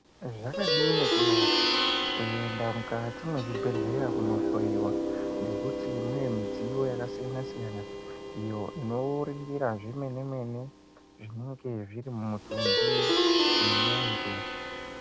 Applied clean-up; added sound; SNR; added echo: none; Plucked string instrument; -5 dB; none.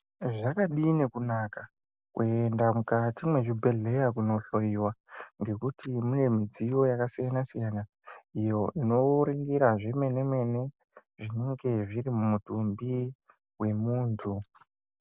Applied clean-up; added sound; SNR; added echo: none; none; none; none.